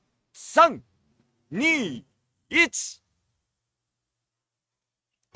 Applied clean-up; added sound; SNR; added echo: neural mask model RNNoise.